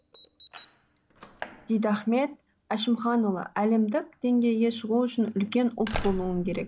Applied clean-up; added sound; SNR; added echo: none; Slam; 14 dB; none.